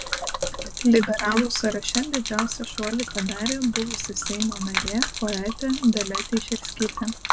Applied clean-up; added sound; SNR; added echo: none; Gurgling / Liquid; 5 dB; none.